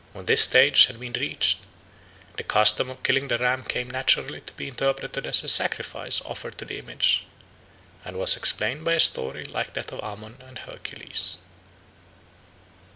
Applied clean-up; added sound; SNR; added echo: none; none; none; none.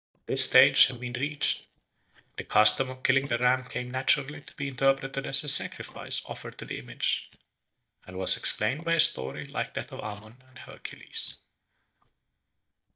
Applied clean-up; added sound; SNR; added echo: neural mask model DeepFilterNet 3.